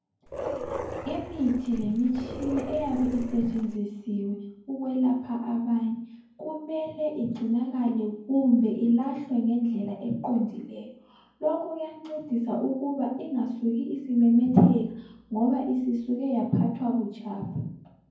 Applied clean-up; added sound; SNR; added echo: none; Dog; 9 dB; reverberation time 0.9 s.